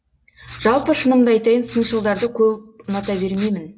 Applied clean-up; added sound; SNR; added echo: none; Writing; 16 dB; none.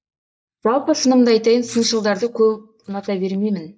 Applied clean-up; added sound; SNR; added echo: neural mask model DeepFilterNet 3.